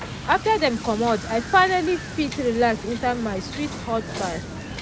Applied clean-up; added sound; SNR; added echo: none; Wind / Boat, Water vehicle; 10 dB; none.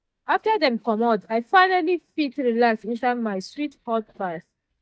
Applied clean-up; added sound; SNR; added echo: neural mask model DeepFilterNet 3.